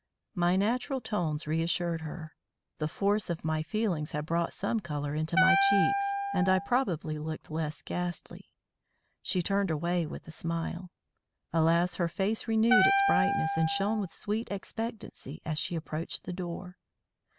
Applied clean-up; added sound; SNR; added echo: none; Wind instrument, woodwind instrument; -1 dB; none.